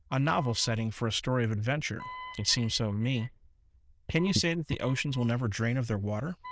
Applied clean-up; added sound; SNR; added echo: neural diffusion model UNIVERSE++.